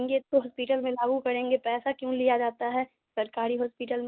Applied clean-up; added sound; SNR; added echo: none; none; none; none.